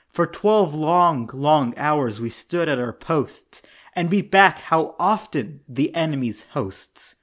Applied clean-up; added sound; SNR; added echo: none; none; none; none.